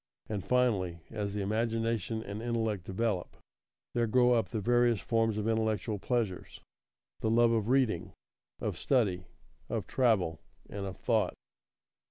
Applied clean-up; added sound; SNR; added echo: none; none; none; none.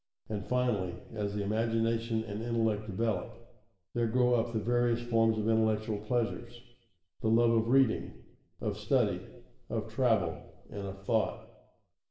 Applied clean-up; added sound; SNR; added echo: none; none; none; reverberation time 0.8 s.